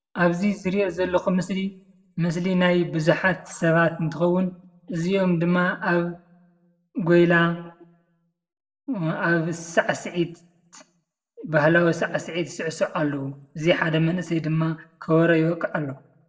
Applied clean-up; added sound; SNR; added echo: none; none; none; reverberation time 0.4 s.